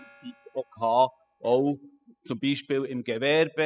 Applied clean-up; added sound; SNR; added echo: classical method spectral subtraction.